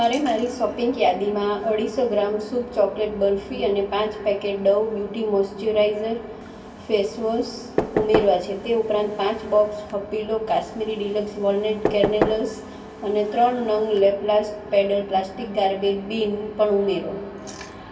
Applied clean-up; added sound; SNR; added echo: none; Knock / Wood; 7 dB; reverberation time 0.3 s.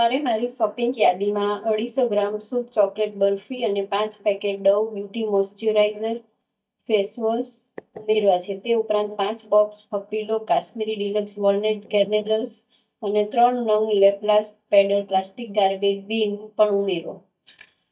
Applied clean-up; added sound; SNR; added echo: neural mask model DeepFilterNet 3.